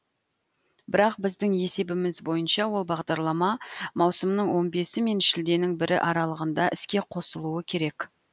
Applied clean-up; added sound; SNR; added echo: none; none; none; none.